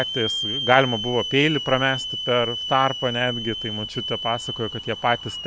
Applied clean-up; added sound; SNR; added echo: none; Hiss / Alarm; 6 dB; none.